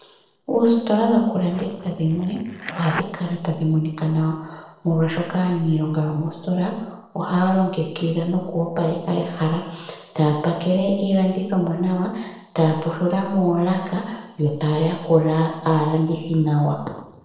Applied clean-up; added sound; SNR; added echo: neural separator model SepFormer DNS4.